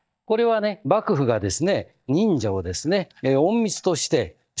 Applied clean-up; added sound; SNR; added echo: neural mask model DeepFilterNet 3.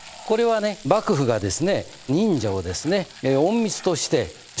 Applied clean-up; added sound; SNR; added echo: neural mask model Resemble Enhance denoiser.